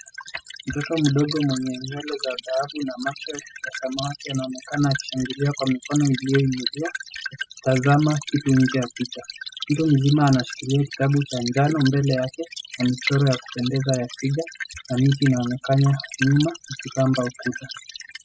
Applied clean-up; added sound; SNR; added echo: classical method spectral subtraction.